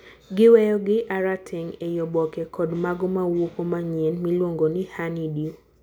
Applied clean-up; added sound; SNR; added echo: none; none; none; none.